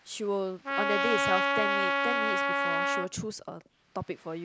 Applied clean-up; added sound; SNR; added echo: none; Trumpet; -4 dB; none.